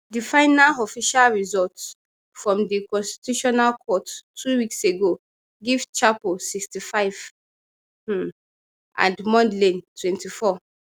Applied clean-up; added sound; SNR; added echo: none; none; none; none.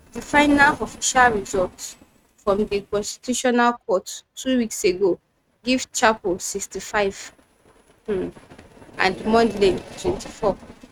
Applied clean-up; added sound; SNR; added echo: neural mask model RNNoise.